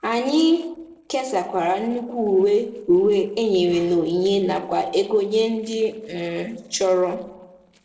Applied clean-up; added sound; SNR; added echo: neural separator model SepFormer DNS4.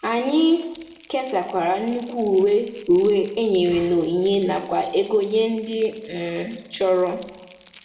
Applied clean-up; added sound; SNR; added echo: none; Crackle; 18 dB; reverberation time 0.8 s.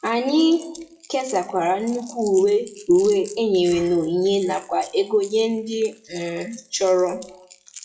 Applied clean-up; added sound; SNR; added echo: classical method WPE with log-MMSE.